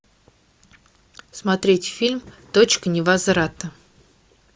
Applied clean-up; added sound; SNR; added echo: none; none; none; none.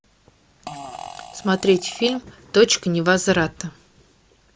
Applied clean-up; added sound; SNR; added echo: none; Fart; 16 dB; none.